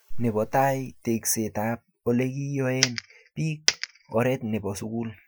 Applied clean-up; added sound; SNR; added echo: classical method Wiener filter.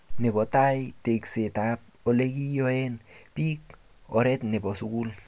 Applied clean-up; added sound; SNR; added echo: none; none; none; none.